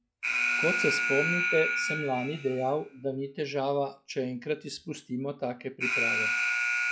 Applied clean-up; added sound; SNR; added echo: classical method log-MMSE.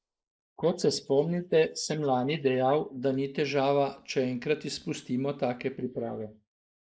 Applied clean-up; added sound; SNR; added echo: neural mask model Resemble Enhance denoiser.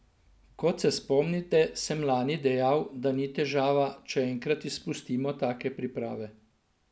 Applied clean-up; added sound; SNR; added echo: none; none; none; none.